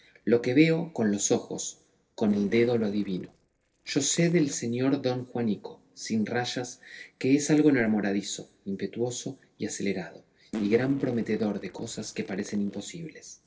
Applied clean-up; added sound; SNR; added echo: neural separator model SepFormer DNS4.